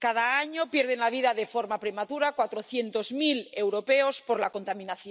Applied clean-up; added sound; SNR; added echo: none; none; none; none.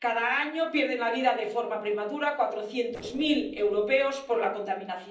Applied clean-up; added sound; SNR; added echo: neural separator model SepFormer DNS4.